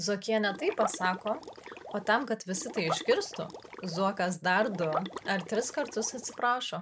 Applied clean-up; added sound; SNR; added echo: none; Liquid; 10 dB; none.